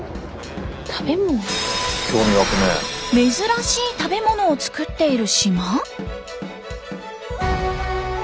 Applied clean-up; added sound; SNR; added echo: none; Drum kit; 14 dB; none.